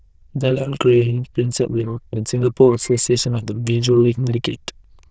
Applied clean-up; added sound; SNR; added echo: neural diffusion model UNIVERSE++.